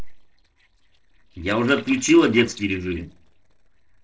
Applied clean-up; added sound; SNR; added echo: neural separator model SepFormer DNS4.